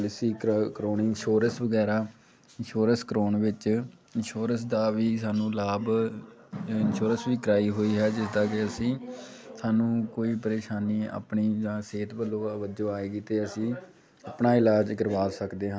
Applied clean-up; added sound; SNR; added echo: none; none; none; none.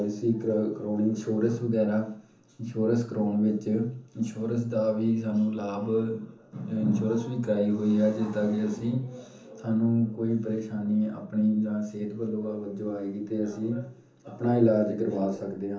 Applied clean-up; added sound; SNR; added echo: none; none; none; reverberation time 0.7 s.